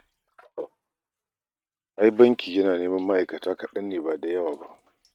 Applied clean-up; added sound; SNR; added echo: neural mask model RNNoise.